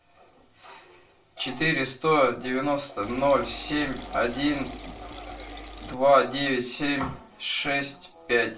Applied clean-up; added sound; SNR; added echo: none; Liquid; 13 dB; reverberation time 0.2 s.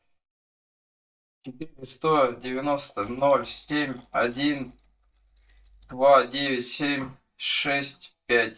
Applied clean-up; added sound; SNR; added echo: neural mask model DeepFilterNet 3.